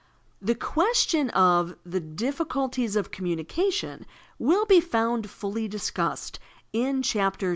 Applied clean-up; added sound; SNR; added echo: none; none; none; none.